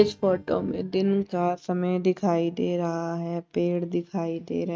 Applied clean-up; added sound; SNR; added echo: neural mask model RNNoise.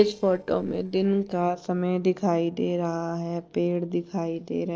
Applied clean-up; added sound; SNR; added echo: neural separator model SepFormer DNS4.